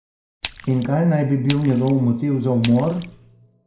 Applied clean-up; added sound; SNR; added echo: none; Splash, splatter; 18 dB; reverberation time 0.4 s.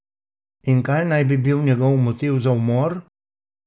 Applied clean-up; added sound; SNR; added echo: none; none; none; none.